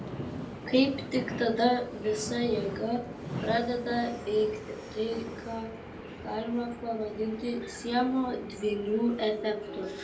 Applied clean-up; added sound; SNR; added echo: none; Subway, metro, underground; 9 dB; reverberation time 0.3 s.